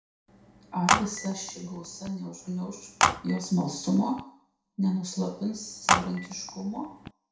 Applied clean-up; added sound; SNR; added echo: none; Telephone; 0 dB; reverberation time 0.6 s.